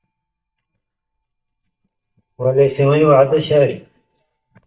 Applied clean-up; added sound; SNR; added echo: neural mask model DeepFilterNet 3.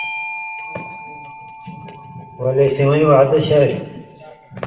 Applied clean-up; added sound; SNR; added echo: none; Bell / Doorbell; 15 dB; reverberation time 1.0 s.